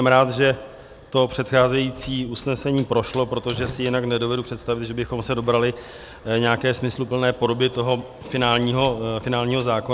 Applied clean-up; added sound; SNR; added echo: none; Hiss / Fire; 20 dB; none.